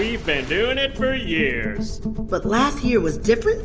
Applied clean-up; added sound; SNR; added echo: none; none; none; none.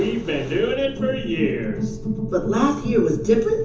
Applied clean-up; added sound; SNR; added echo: none; none; none; reverberation time 0.7 s.